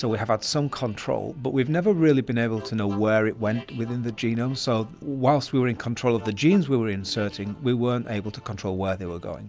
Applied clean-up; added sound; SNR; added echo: none; none; none; none.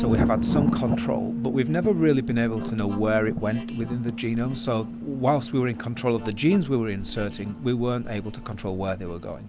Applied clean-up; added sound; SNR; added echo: none; Thunder + Bass guitar; 4 dB; none.